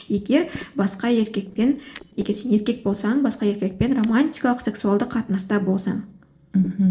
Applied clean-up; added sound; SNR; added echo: neural separator model SepFormer DNS4.